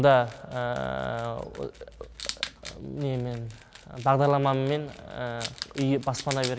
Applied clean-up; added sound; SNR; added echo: none; Wild animals; 15 dB; none.